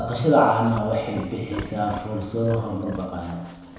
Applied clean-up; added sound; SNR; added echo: none; Livestock, farm animals, working animals; 17 dB; reverberation time 1.0 s.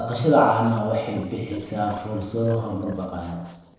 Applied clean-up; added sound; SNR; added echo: neural separator model SepFormer DNS4.